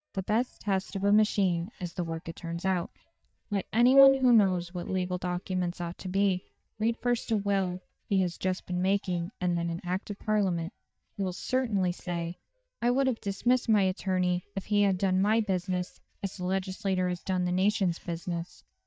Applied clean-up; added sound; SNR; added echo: neural mask model DeepFilterNet 3.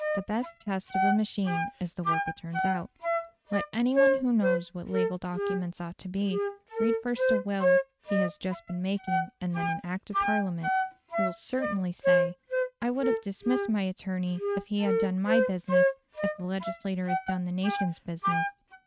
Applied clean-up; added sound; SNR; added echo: neural mask model RNNoise.